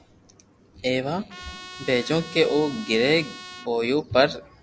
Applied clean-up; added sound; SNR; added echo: none; Trumpet; 16 dB; none.